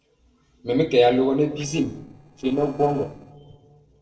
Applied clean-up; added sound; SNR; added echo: neural separator model SepFormer DNS4.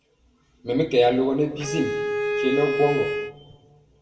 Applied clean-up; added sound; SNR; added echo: none; Bowed string instrument; 2 dB; reverberation time 1.4 s.